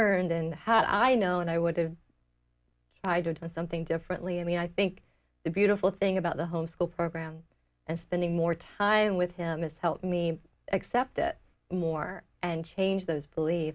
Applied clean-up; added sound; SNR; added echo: none; none; none; none.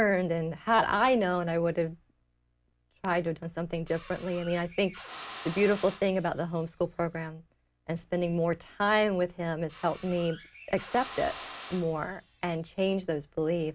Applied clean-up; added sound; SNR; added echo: none; Drill; 17 dB; none.